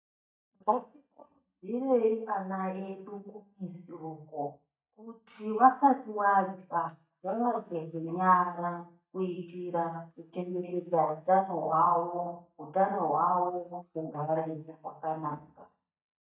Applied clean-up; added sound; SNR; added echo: neural mask model DeepFilterNet 3.